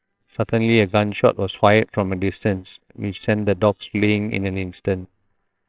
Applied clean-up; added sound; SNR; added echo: neural separator model SepFormer WHAMR!.